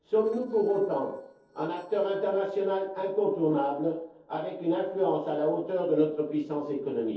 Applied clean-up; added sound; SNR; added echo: neural separator model SepFormer DNS4.